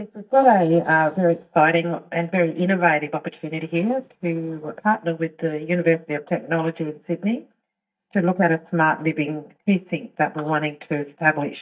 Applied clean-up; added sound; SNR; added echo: neural mask model DeepFilterNet 3.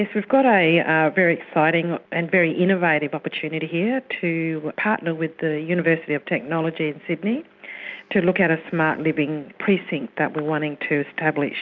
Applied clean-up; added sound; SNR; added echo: none; none; none; none.